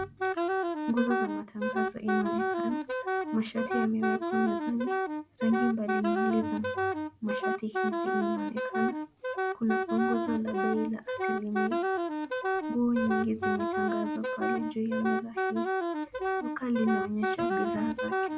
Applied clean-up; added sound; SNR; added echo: none; Wind instrument, woodwind instrument; -1 dB; none.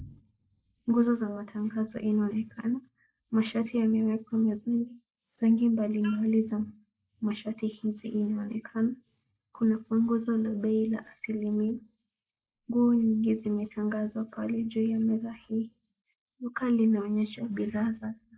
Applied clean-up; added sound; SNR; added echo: neural mask model Resemble Enhance denoiser.